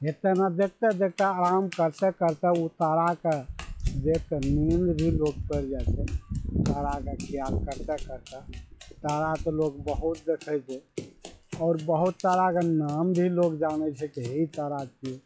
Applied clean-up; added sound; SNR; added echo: classical method log-MMSE.